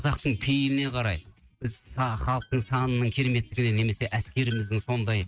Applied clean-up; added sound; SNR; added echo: neural mask model RNNoise.